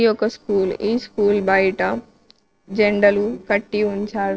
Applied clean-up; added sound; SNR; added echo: neural separator model SepFormer DNS4.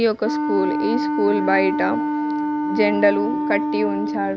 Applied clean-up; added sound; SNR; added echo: none; Wind instrument, woodwind instrument; 0 dB; none.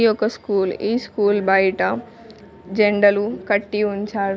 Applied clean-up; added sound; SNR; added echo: none; none; none; none.